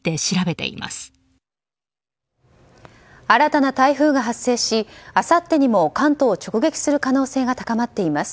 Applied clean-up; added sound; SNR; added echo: none; none; none; none.